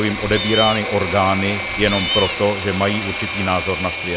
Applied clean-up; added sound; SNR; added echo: none; Engine / Mechanisms + Cat; 4 dB; none.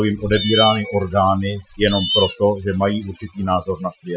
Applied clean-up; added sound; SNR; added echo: classical method Wiener filter.